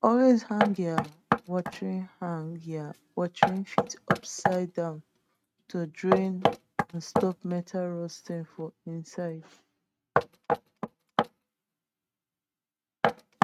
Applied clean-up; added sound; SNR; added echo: neural mask model RNNoise.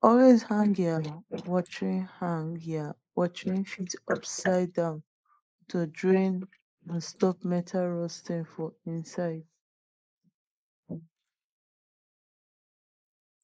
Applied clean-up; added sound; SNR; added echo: neural mask model Resemble Enhance denoiser.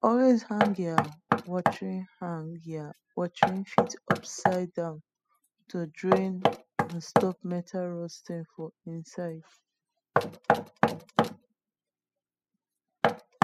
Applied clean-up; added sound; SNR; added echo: classical method spectral subtraction.